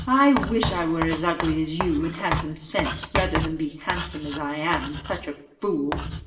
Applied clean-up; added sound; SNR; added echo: none; Writing; 6 dB; reverberation time 0.7 s.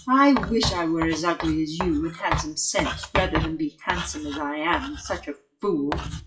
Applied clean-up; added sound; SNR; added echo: classical method WPE with log-MMSE.